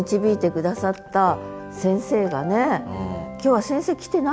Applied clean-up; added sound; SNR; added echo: none; none; none; none.